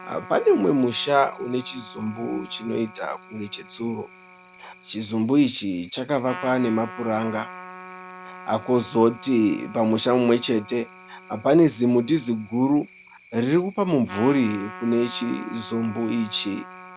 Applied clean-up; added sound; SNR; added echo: none; Trumpet + Cricket; 17 dB; none.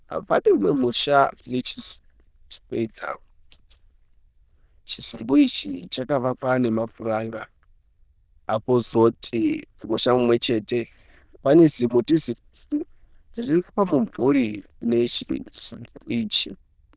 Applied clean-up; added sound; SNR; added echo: neural diffusion model UNIVERSE++.